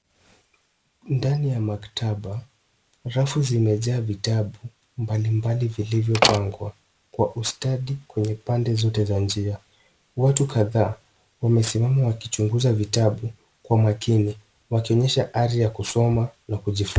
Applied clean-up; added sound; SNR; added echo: none; Slam; 1 dB; none.